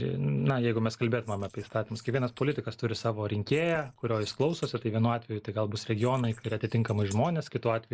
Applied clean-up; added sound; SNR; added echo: neural mask model Resemble Enhance denoiser.